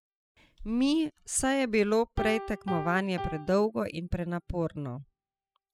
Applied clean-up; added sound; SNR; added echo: classical method spectral subtraction.